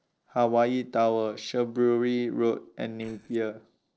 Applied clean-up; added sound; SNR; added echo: neural separator model SepFormer DNS4.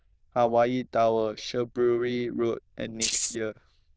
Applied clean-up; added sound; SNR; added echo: neural diffusion model UNIVERSE++.